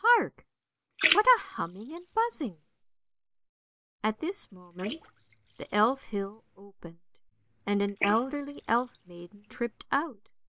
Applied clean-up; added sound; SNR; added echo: neural mask model Resemble Enhance denoiser.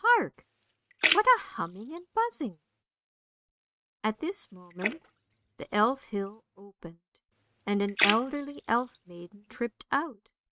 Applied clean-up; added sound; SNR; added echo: neural mask model RNNoise.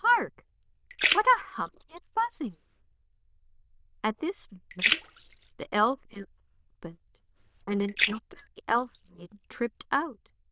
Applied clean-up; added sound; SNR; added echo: neural diffusion model UNIVERSE++.